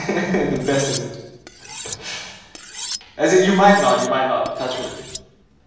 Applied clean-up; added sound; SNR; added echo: none; Cutlery, silverware; 15 dB; reverberation time 0.9 s.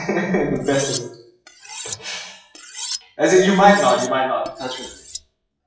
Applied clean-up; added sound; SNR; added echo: classical method WPE with log-MMSE.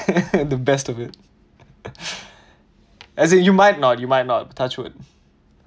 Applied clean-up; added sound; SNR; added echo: none; none; none; none.